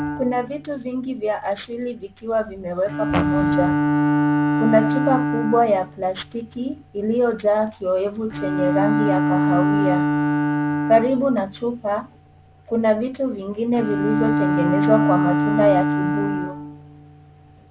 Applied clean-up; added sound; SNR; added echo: none; Bowed string instrument + Fart; 0 dB; none.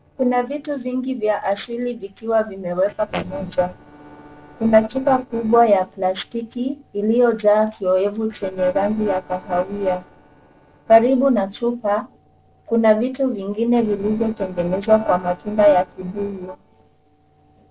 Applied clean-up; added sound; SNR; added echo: neural separator model SepFormer DNS4.